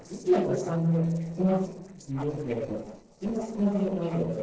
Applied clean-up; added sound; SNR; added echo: neural separator model SepFormer DNS4.